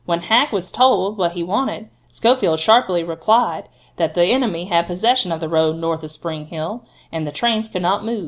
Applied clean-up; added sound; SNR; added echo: none; none; none; none.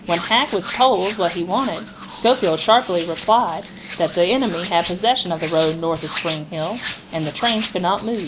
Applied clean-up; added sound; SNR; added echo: none; Hands; 7 dB; none.